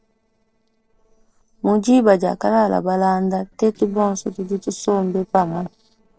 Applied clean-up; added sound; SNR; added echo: neural separator model SepFormer DNS4.